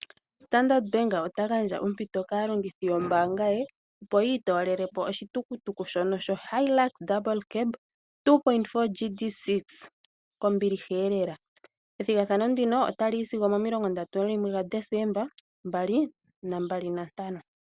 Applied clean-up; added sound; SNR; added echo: none; none; none; none.